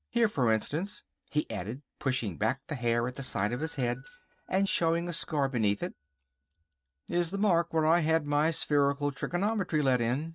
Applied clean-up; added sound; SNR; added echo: neural mask model RNNoise.